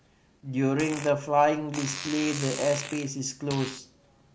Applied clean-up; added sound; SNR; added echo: none; Fart; 12 dB; none.